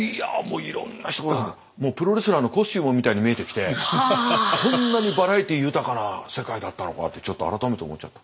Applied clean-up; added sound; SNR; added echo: none; none; none; none.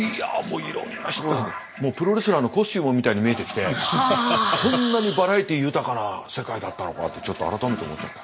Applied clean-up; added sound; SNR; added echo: none; Toilet flush; 15 dB; none.